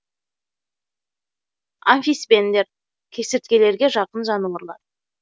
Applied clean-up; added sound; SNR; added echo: none; none; none; none.